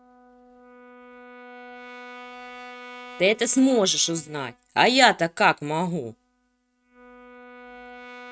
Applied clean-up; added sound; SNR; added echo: neural mask model RNNoise.